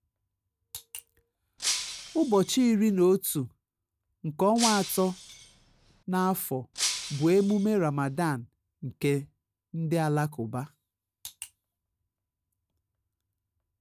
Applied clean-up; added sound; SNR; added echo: none; Shatter; 7 dB; none.